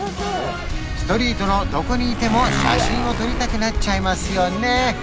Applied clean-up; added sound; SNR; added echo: none; Motorcycle; 3 dB; none.